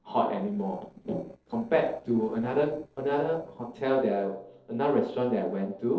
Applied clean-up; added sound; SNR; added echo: neural separator model SepFormer DNS4.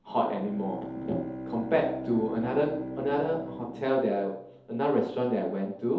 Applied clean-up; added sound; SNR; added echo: none; Bowed string instrument; 11 dB; reverberation time 2.2 s.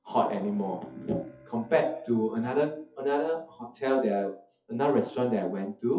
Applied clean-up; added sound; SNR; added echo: classical method WPE with log-MMSE.